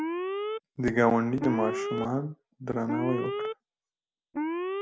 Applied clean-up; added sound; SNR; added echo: none; Alarm; 3 dB; none.